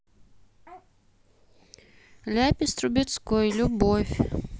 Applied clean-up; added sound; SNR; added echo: none; none; none; none.